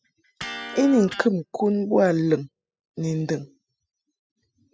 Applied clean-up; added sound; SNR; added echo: classical method spectral subtraction.